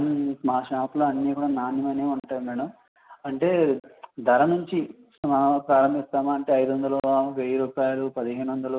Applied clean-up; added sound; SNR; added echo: none; none; none; none.